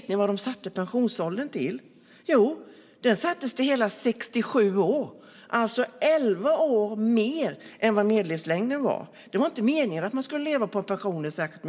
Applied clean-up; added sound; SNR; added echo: none; none; none; reverberation time 0.5 s.